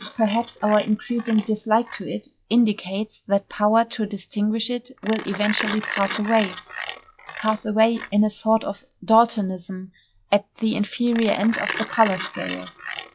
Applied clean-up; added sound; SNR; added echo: classical method log-MMSE.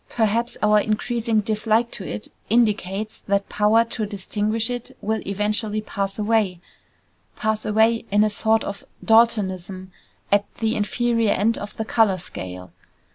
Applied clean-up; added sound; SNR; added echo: none; none; none; none.